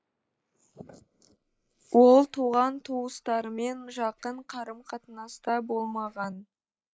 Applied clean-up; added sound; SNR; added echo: neural mask model Resemble Enhance denoiser.